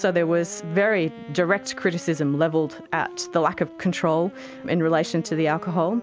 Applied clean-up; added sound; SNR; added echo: none; Wind instrument, woodwind instrument; 17 dB; none.